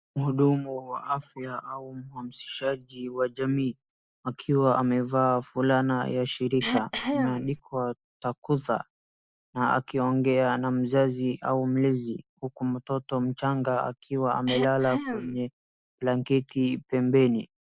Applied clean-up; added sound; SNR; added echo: neural mask model Resemble Enhance denoiser.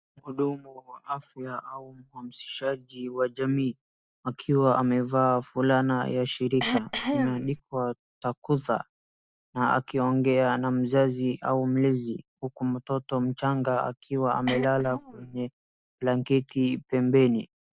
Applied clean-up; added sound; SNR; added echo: neural mask model DeepFilterNet 3.